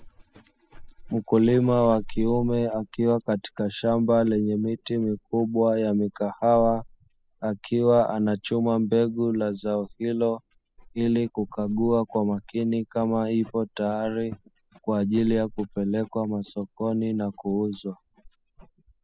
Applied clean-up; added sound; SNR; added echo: classical method spectral subtraction.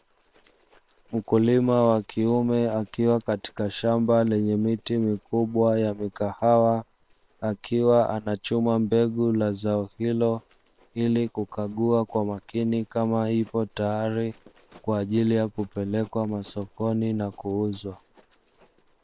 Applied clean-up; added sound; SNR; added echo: neural separator model SepFormer WHAM!.